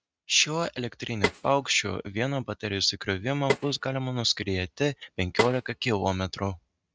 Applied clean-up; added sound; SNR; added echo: neural mask model RNNoise.